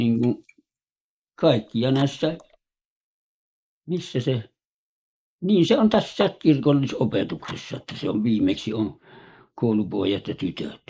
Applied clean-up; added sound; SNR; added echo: neural mask model Resemble Enhance denoiser.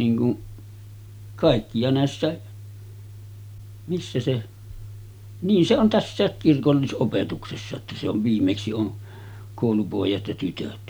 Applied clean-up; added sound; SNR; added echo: none; none; none; none.